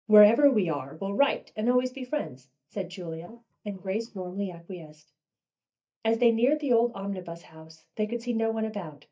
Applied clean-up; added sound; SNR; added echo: neural mask model DeepFilterNet 3.